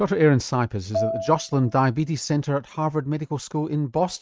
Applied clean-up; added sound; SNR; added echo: neural mask model RNNoise.